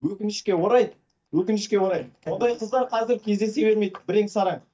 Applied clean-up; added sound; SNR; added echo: neural mask model DeepFilterNet 3.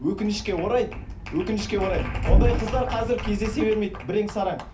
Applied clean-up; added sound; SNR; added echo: none; Thunder / Rain; 2 dB; reverberation time 0.3 s.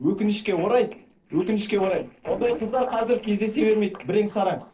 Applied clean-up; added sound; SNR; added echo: neural separator model SepFormer DNS4.